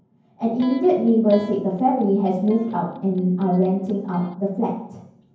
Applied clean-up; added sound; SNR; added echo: none; Electric guitar; 18 dB; reverberation time 0.9 s.